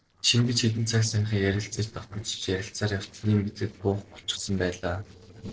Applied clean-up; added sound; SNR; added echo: neural separator model SepFormer DNS4.